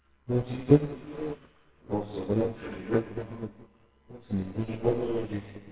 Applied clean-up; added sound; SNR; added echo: neural separator model SepFormer WHAMR!.